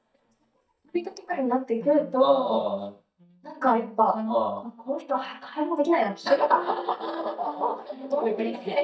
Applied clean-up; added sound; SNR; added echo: neural mask model DeepFilterNet 3.